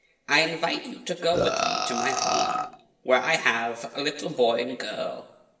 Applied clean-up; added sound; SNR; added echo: none; Burping, eructation; 0 dB; reverberation time 0.9 s.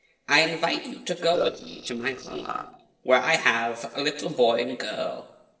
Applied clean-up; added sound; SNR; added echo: neural separator model SepFormer DNS4.